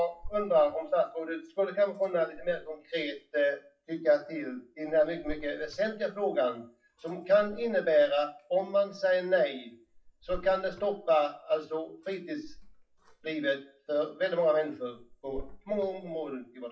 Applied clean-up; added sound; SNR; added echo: classical method WPE with log-MMSE.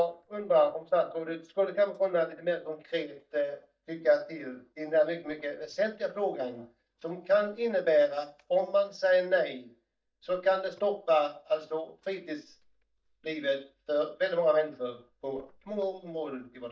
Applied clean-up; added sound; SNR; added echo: neural mask model DeepFilterNet 3.